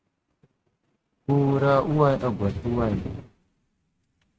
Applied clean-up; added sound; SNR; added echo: neural mask model RNNoise.